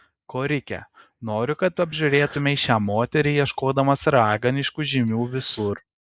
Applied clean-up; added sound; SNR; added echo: neural mask model Resemble Enhance denoiser.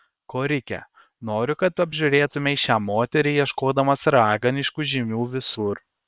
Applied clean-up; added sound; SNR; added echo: neural separator model SepFormer WHAM!.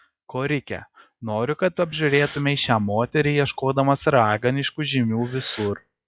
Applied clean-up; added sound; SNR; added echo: classical method log-MMSE.